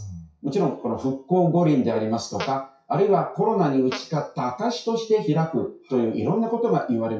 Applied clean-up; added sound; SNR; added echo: classical method WPE with log-MMSE.